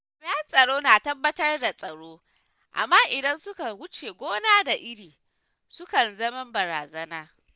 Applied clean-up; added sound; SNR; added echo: none; none; none; none.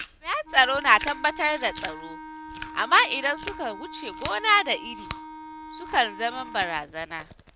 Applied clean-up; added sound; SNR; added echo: none; Chewing, mastication + Wind instrument, woodwind instrument; 13 dB; none.